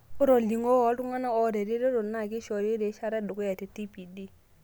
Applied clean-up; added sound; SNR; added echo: none; none; none; none.